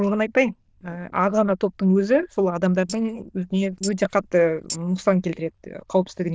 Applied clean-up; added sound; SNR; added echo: neural diffusion model UNIVERSE++.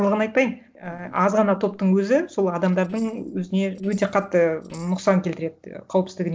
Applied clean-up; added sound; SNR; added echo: neural separator model SepFormer DNS4.